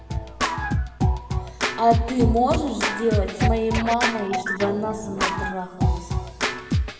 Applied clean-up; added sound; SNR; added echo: none; Scratching (performance technique); -1 dB; reverberation time 2.0 s.